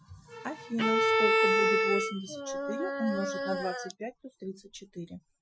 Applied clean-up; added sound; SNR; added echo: classical method Wiener filter.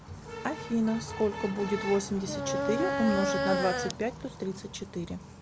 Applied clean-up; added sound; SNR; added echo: none; none; none; none.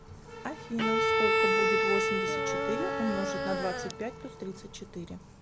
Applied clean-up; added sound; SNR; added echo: none; Bowed string instrument; -3 dB; none.